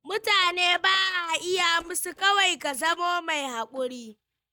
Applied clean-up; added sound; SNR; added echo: neural mask model DeepFilterNet 3.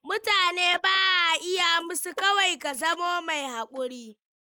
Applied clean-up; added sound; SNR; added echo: neural mask model Resemble Enhance denoiser.